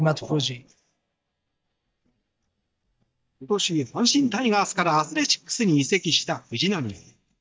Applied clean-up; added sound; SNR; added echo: neural mask model DeepFilterNet 3.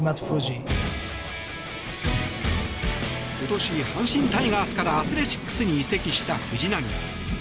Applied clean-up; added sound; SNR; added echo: none; Thunder / Rain; 9 dB; none.